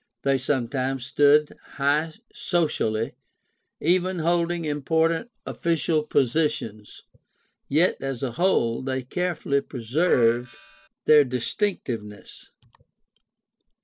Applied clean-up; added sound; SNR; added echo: neural separator model SepFormer DNS4.